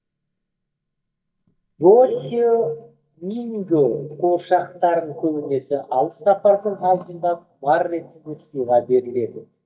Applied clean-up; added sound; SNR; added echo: neural mask model DeepFilterNet 3.